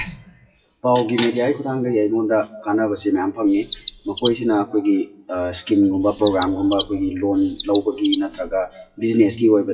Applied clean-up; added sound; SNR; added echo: classical method WPE with log-MMSE.